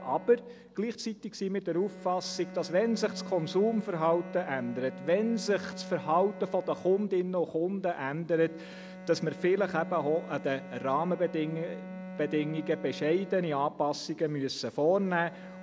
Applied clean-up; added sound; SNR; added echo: none; Bowed string instrument; 14 dB; none.